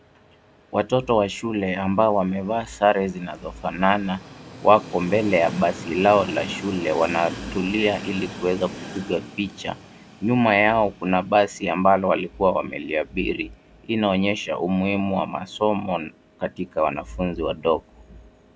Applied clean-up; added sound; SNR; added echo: none; Train; 17 dB; none.